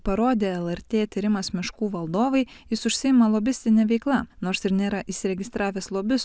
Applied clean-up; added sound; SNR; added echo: none; none; none; none.